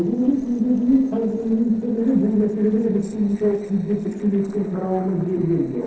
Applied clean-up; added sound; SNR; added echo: neural separator model SepFormer DNS4.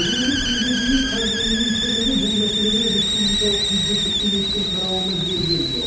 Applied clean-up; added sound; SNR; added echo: none; Hiss; -2 dB; reverberation time 0.9 s.